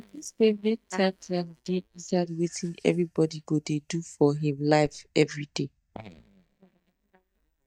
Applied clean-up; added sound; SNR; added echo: neural mask model DeepFilterNet 3.